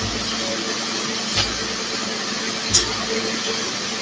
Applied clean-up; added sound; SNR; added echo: none; Bowed string instrument; 15 dB; none.